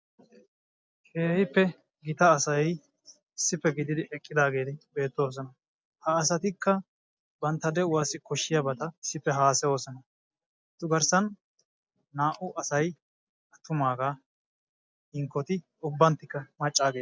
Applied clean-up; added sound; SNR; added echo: none; none; none; none.